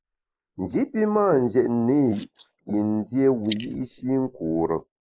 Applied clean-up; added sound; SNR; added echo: neural mask model Resemble Enhance denoiser.